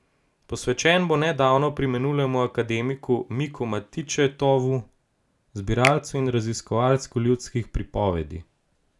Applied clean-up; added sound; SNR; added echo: none; Finger snapping; 11 dB; none.